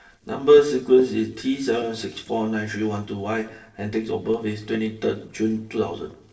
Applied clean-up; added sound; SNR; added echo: neural separator model SepFormer DNS4.